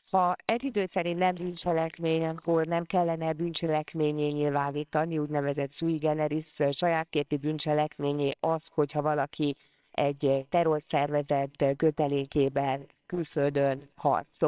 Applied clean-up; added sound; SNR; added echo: neural separator model SepFormer WHAMR!.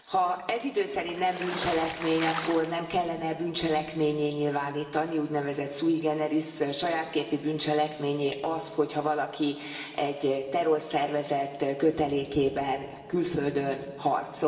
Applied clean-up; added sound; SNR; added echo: none; Water / Splash, splatter; 9 dB; reverberation time 2.7 s.